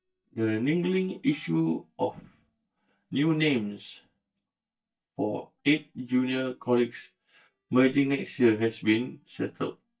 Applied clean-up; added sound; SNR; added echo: neural mask model DeepFilterNet 3.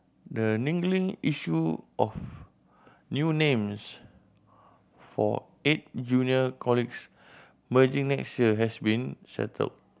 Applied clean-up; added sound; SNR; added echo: none; none; none; none.